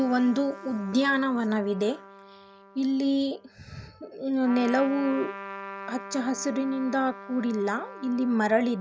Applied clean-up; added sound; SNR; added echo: none; Trumpet; 15 dB; none.